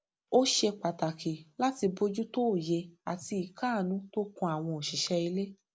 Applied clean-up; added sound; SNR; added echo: none; none; none; none.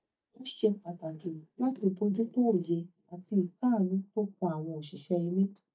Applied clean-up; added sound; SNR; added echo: neural mask model DeepFilterNet 3.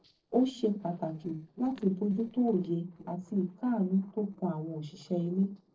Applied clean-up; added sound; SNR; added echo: neural separator model SepFormer DNS4.